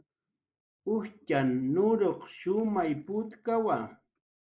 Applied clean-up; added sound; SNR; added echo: neural mask model Resemble Enhance denoiser.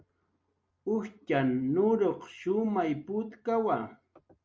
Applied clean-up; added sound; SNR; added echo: none; none; none; none.